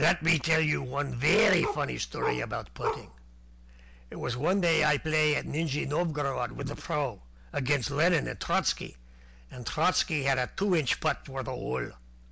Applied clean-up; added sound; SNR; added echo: none; Bark; 6 dB; none.